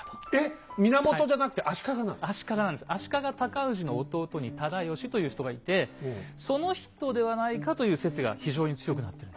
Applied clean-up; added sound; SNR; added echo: none; none; none; none.